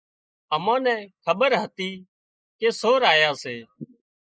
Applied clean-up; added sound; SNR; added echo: neural mask model Resemble Enhance denoiser.